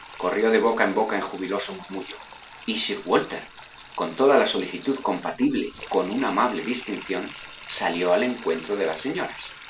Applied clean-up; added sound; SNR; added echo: none; Sink (filling or washing); 17 dB; none.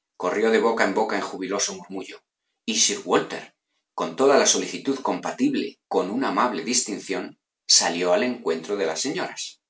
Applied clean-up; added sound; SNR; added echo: none; none; none; none.